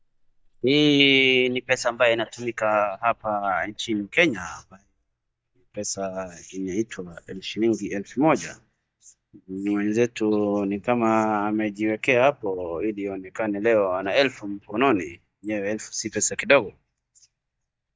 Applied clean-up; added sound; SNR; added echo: neural mask model DeepFilterNet 3.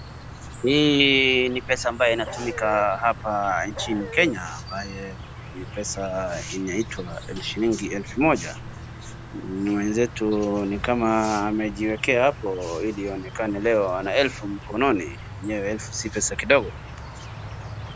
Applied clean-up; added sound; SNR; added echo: none; Dog + Insect; 12 dB; none.